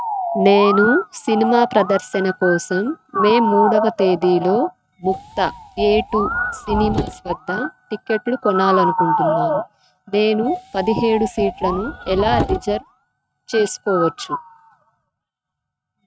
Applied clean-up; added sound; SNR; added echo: neural mask model RNNoise.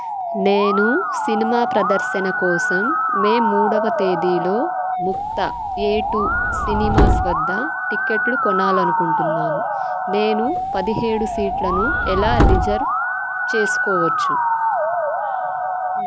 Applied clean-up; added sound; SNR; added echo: none; Musical instrument + Subway, metro, underground; -3 dB; none.